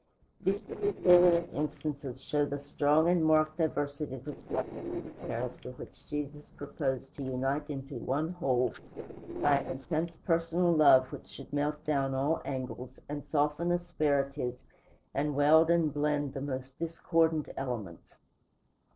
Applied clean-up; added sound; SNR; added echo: neural separator model SepFormer DNS4.